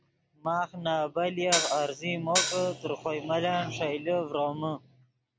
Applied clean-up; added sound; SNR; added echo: none; Hi-hat; 0 dB; none.